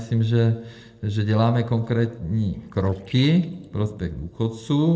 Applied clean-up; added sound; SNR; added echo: neural separator model SepFormer DNS4.